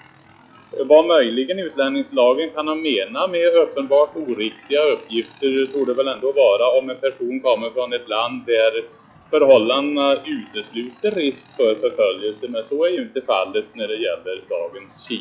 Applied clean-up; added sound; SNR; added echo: classical method log-MMSE.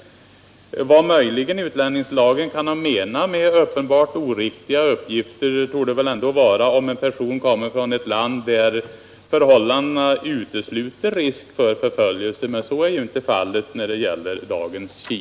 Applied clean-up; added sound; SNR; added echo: none; none; none; none.